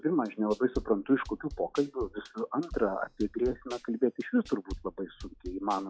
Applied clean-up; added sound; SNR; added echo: classical method log-MMSE.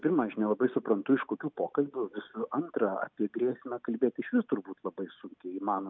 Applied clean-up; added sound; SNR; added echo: none; none; none; none.